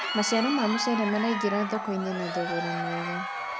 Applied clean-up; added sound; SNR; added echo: none; Crowd; 3 dB; none.